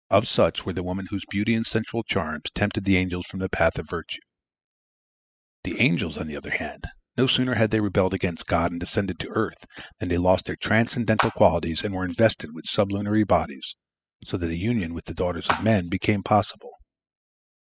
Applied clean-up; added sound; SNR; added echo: classical method spectral subtraction.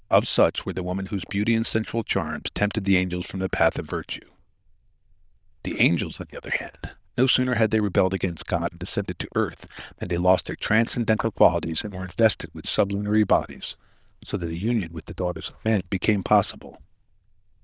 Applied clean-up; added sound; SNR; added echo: neural diffusion model UNIVERSE++.